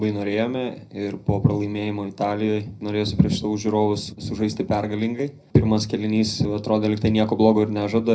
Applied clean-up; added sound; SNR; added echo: none; none; none; reverberation time 0.4 s.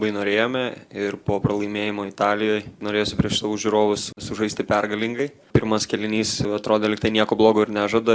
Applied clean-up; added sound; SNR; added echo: none; none; none; none.